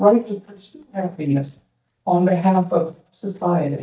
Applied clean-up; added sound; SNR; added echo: neural mask model DeepFilterNet 3.